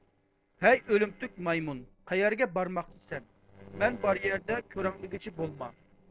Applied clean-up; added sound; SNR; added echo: neural separator model SepFormer DNS4.